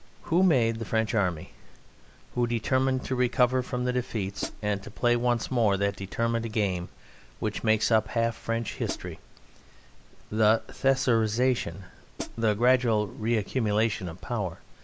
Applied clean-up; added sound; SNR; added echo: none; Hi-hat; 12 dB; none.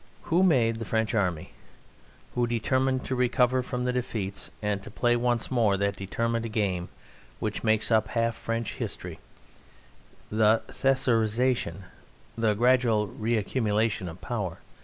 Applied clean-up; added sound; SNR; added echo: none; none; none; none.